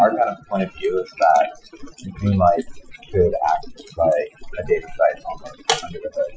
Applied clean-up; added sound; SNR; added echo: classical method Wiener filter.